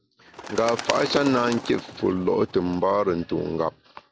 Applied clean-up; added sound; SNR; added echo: none; Bird; 12 dB; none.